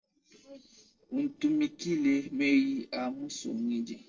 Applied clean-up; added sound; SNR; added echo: neural separator model SepFormer DNS4.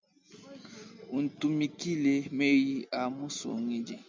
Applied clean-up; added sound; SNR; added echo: none; none; none; none.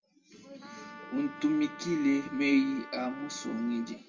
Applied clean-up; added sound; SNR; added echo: none; Trumpet; 16 dB; reverberation time 0.2 s.